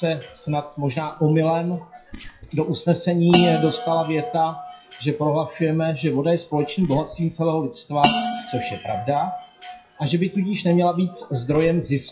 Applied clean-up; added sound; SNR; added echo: classical method WPE with log-MMSE.